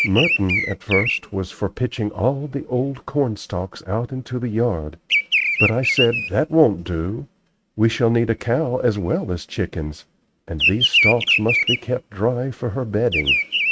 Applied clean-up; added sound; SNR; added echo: neural mask model RNNoise.